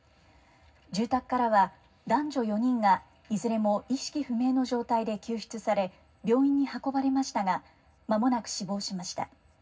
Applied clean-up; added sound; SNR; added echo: none; none; none; reverberation time 0.4 s.